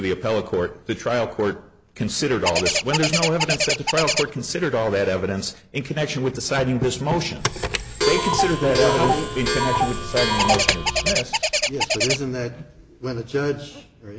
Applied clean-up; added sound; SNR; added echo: none; Bird + Clock; -2 dB; none.